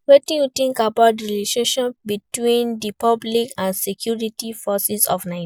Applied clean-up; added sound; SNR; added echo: none; none; none; none.